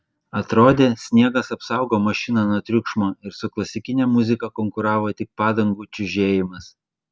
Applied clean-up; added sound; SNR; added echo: none; none; none; none.